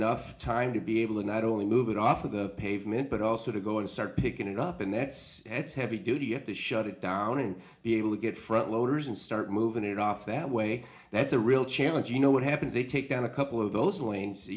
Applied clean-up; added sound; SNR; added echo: none; none; none; reverberation time 0.4 s.